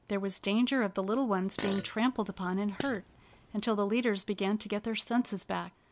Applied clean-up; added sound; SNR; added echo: none; Fart; 9 dB; none.